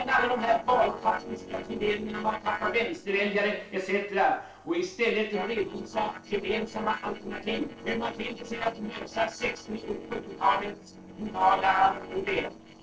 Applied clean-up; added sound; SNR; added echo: neural separator model SepFormer DNS4.